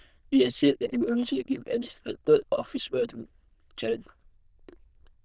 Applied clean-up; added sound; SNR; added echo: neural diffusion model UNIVERSE++.